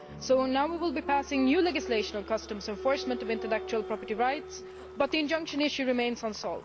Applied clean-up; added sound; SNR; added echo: none; Applause; 12 dB; none.